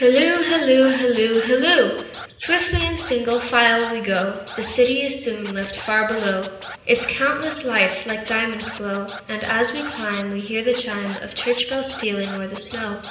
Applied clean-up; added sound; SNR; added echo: none; Scratching (performance technique); 17 dB; reverberation time 0.9 s.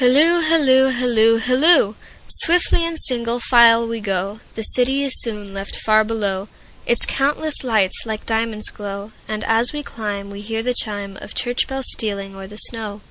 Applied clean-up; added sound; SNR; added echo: none; none; none; none.